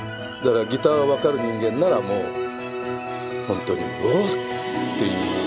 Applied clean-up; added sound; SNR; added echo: none; none; none; none.